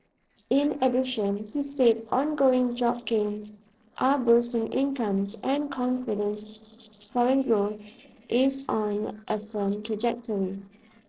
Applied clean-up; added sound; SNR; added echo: neural separator model SepFormer DNS4.